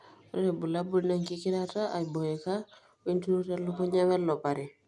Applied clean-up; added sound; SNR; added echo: none; none; none; none.